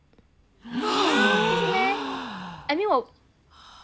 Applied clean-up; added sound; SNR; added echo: none; Gasp; -4 dB; none.